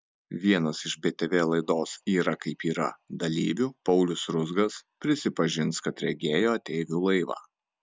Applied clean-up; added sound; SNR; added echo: none; none; none; none.